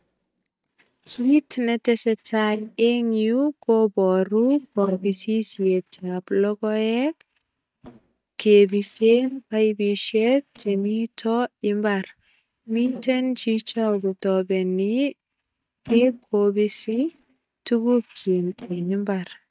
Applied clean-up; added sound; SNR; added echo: neural mask model DeepFilterNet 3.